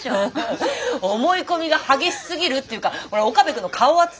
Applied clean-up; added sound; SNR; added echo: none; none; none; none.